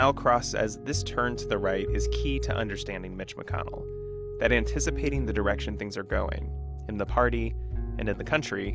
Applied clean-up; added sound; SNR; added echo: none; none; none; none.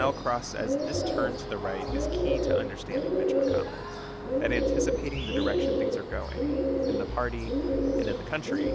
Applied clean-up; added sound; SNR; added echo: none; Bird; -4 dB; none.